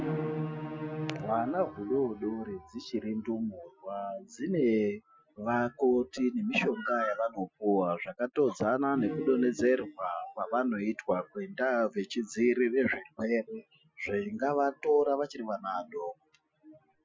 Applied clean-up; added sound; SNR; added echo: classical method Wiener filter.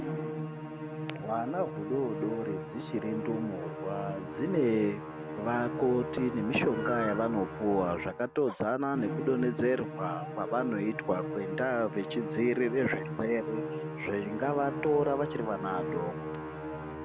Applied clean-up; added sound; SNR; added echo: none; Musical instrument; 5 dB; none.